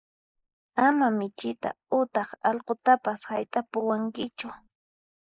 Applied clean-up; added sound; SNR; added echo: neural mask model Resemble Enhance denoiser.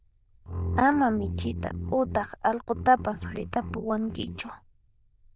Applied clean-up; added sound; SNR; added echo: neural diffusion model UNIVERSE++.